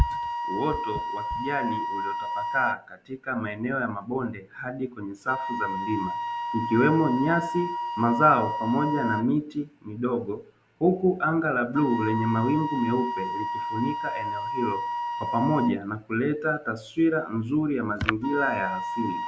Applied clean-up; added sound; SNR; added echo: none; Wind instrument, woodwind instrument; 6 dB; none.